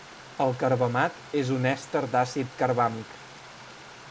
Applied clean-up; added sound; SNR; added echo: none; Stream; 18 dB; none.